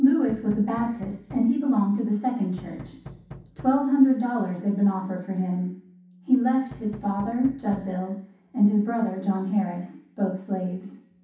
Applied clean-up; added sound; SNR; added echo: none; Knock; 18 dB; reverberation time 0.7 s.